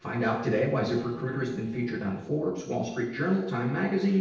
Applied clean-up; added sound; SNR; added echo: neural separator model SepFormer DNS4.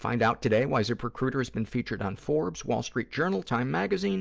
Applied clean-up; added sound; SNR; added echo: none; none; none; none.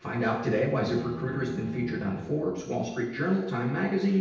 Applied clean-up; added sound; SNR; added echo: none; Bowed string instrument; 14 dB; reverberation time 0.9 s.